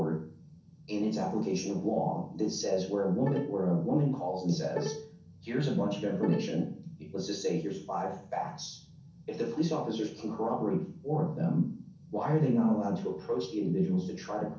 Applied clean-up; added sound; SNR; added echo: none; Bowed string instrument; 10 dB; reverberation time 0.6 s.